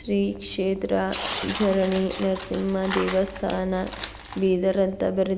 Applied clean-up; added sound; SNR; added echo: none; Tearing; 11 dB; none.